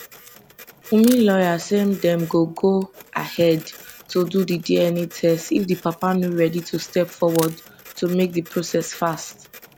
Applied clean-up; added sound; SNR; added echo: none; Camera + Printer; 20 dB; none.